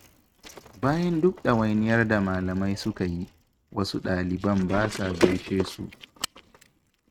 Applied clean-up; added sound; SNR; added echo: neural mask model RNNoise.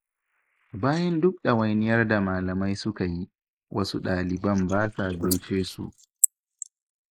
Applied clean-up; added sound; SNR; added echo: neural mask model Resemble Enhance denoiser.